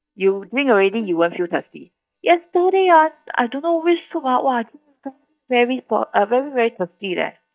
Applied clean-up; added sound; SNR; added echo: neural mask model DeepFilterNet 3.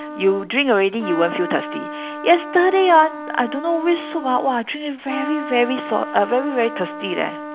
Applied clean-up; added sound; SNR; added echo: none; Trumpet; 11 dB; none.